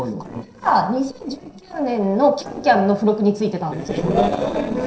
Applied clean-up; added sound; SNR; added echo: neural separator model SepFormer DNS4.